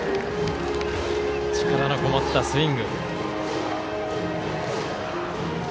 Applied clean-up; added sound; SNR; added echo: none; none; none; none.